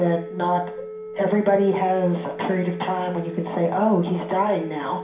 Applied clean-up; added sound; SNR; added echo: none; Telephone; 13 dB; reverberation time 0.5 s.